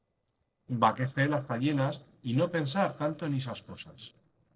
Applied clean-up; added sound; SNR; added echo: neural separator model SepFormer DNS4.